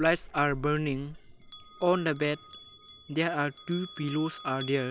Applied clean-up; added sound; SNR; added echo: none; Bell; 16 dB; none.